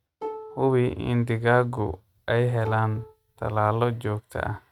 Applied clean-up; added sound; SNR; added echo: neural mask model RNNoise.